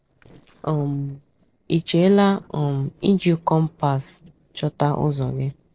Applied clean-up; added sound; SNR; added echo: neural separator model SepFormer DNS4.